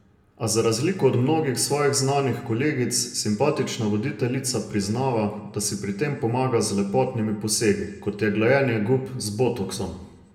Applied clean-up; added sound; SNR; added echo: none; none; none; reverberation time 0.5 s.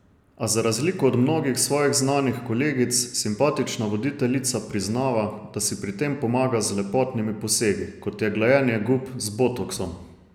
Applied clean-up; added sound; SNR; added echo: none; none; none; none.